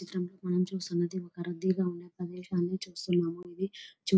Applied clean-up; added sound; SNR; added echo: none; none; none; none.